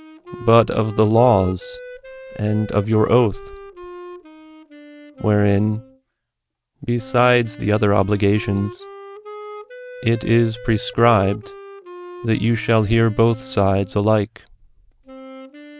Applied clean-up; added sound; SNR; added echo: none; Wind instrument, woodwind instrument; 18 dB; none.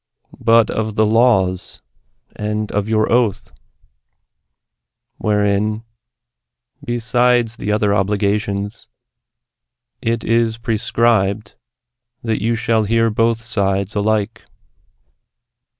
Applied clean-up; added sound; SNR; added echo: none; none; none; none.